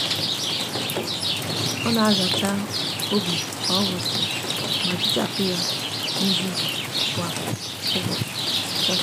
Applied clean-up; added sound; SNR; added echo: none; Rain; -4 dB; none.